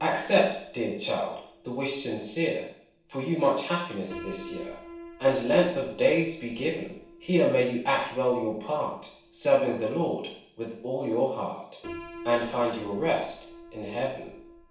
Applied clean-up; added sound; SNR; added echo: none; Piano; 19 dB; reverberation time 0.7 s.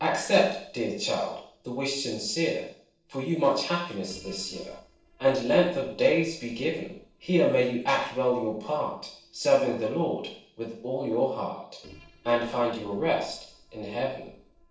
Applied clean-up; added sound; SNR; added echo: neural separator model SepFormer DNS4.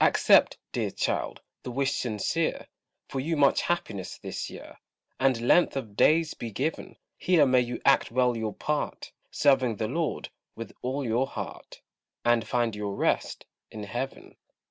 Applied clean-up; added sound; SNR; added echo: none; none; none; none.